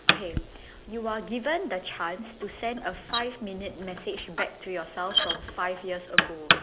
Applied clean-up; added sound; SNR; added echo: none; Knock; -2 dB; none.